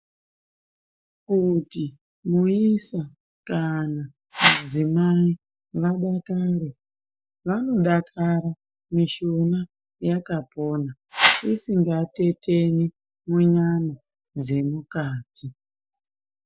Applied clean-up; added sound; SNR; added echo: neural mask model DeepFilterNet 3.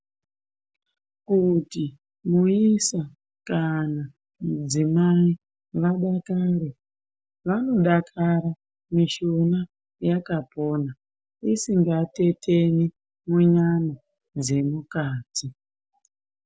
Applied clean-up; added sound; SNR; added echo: none; none; none; none.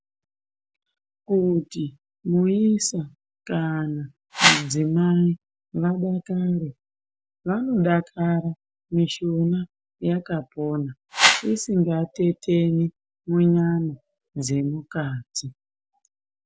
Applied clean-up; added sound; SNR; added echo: none; Whoosh, swoosh, swish; -3 dB; none.